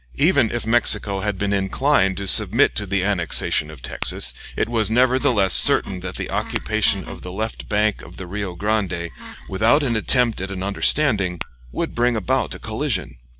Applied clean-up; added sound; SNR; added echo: neural separator model SepFormer DNS4.